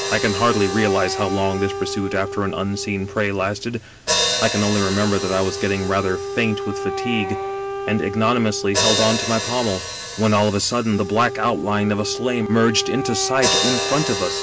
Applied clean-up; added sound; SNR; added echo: none; Wind instrument, woodwind instrument + Hi-hat; 4 dB; none.